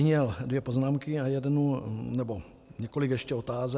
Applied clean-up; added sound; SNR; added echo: none; none; none; none.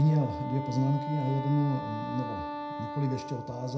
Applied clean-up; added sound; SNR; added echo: none; Wind instrument, woodwind instrument; 7 dB; reverberation time 0.4 s.